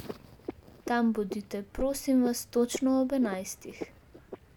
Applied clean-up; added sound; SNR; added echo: none; Frog; 13 dB; none.